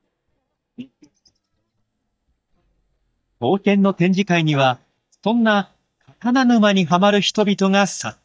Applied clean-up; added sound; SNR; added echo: neural mask model DeepFilterNet 3.